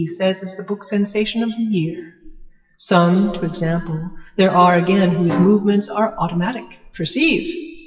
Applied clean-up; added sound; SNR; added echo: classical method WPE with log-MMSE.